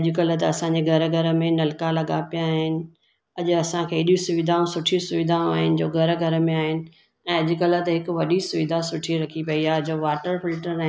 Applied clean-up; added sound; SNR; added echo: none; none; none; none.